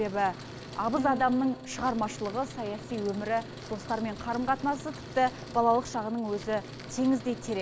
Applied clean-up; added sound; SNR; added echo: none; Truck + Plucked string instrument; 12 dB; none.